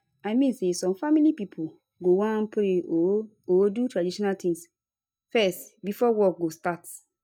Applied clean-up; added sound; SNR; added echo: neural mask model DeepFilterNet 3.